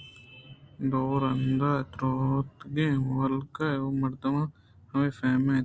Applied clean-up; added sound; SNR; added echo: none; none; none; none.